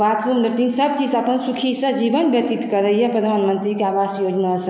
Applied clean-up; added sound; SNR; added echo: none; none; none; none.